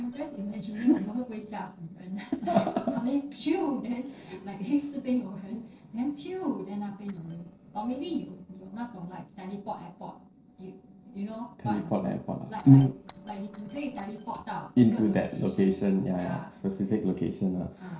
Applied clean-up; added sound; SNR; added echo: neural separator model SepFormer DNS4.